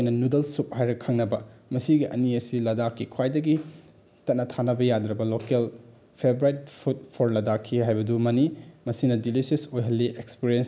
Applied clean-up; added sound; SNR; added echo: none; none; none; none.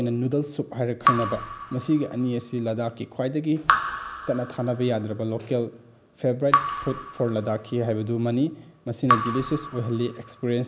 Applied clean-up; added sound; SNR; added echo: none; Raindrop / Drip; 4 dB; none.